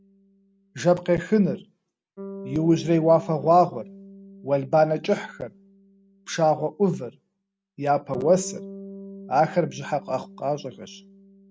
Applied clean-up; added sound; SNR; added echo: none; Bass guitar; 18 dB; none.